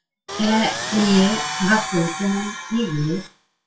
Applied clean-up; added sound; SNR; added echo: classical method WPE with log-MMSE.